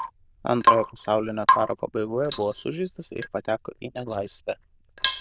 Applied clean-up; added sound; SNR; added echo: neural diffusion model UNIVERSE++.